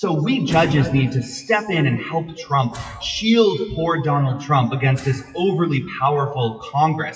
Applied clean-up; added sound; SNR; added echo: classical method WPE with log-MMSE.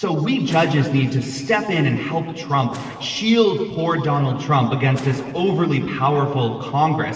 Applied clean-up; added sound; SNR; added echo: neural separator model SepFormer DNS4.